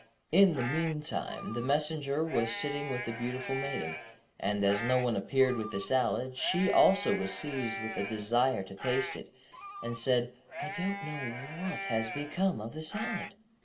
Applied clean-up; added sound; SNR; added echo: none; Livestock, farm animals, working animals; 10 dB; reverberation time 0.5 s.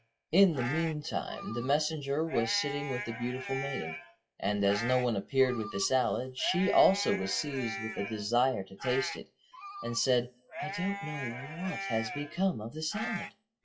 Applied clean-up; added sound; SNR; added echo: classical method WPE with log-MMSE.